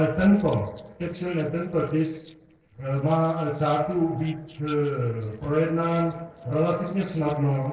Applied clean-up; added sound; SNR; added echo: neural separator model SepFormer DNS4.